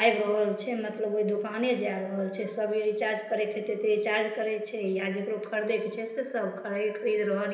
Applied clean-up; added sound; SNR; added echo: none; none; none; reverberation time 0.9 s.